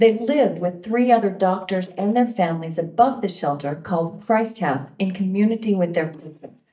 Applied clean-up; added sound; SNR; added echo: neural mask model DeepFilterNet 3.